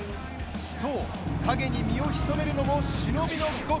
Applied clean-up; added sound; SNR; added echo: none; Engine / Truck / Car; 0 dB; none.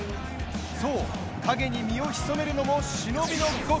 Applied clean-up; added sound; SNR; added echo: none; none; none; none.